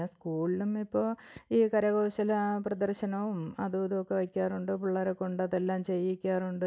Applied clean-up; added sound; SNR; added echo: none; none; none; none.